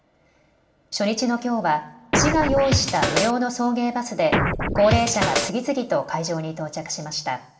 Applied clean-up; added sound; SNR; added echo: none; Scratching (performance technique); -1 dB; reverberation time 0.6 s.